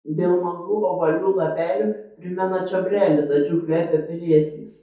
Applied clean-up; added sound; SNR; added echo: none; none; none; reverberation time 0.6 s.